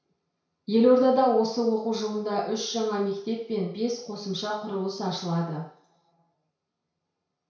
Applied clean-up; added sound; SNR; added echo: none; none; none; reverberation time 0.6 s.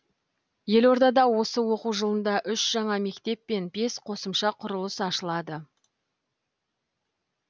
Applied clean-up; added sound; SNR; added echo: none; none; none; none.